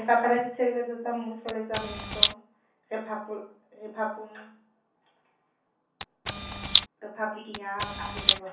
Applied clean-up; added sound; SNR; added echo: none; Camera; -5 dB; reverberation time 0.6 s.